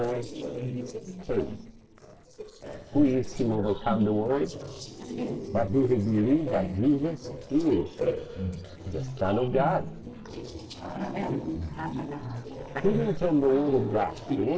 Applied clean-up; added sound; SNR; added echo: neural separator model SepFormer DNS4.